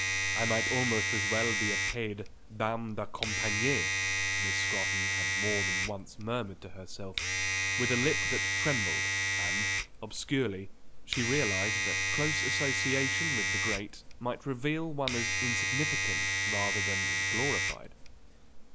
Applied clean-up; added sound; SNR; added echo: none; Domestic sounds, home sounds; -4 dB; none.